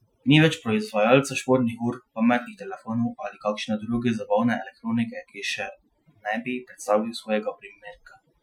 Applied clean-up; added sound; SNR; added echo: classical method Wiener filter.